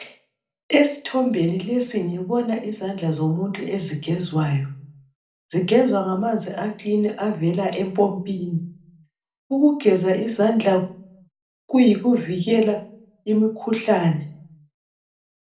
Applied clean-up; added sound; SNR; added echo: none; none; none; reverberation time 0.4 s.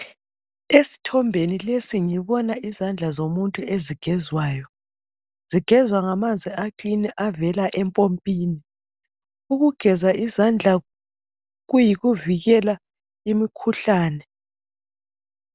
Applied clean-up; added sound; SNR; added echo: none; none; none; none.